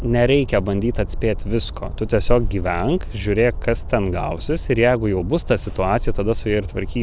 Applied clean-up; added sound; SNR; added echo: none; none; none; none.